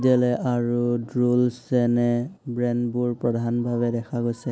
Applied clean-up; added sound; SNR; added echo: none; none; none; none.